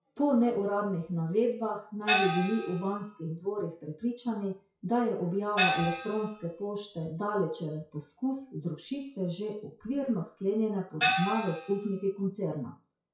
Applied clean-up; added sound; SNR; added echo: classical method WPE with log-MMSE.